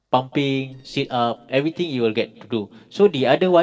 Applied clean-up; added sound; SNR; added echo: neural separator model SepFormer DNS4.